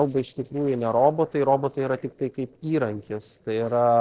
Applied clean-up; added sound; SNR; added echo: neural separator model SepFormer DNS4.